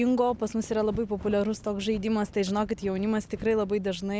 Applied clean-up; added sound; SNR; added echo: none; Wind; 19 dB; none.